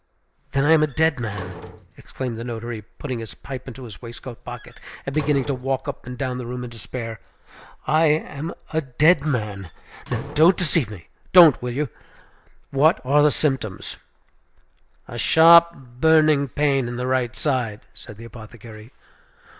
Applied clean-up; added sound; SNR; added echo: none; Slam; 17 dB; none.